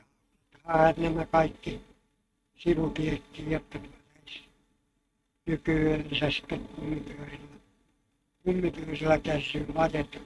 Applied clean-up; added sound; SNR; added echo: neural mask model RNNoise.